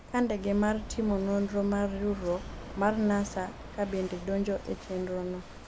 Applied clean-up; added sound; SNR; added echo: none; Walk, footsteps / Waves, surf / Wind; 12 dB; none.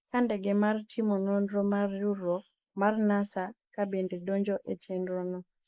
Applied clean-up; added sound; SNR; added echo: neural mask model Resemble Enhance denoiser.